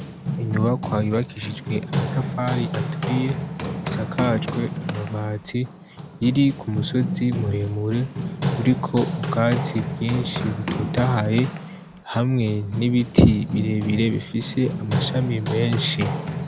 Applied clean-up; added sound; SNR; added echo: none; Run; 4 dB; none.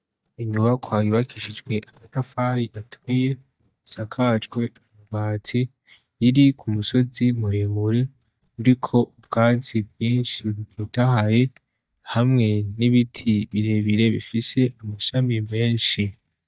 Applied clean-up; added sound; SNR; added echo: neural mask model DeepFilterNet 3.